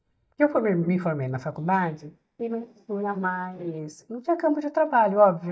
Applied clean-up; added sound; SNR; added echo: neural mask model DeepFilterNet 3.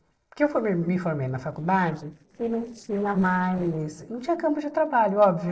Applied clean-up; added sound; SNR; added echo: neural separator model SepFormer DNS4.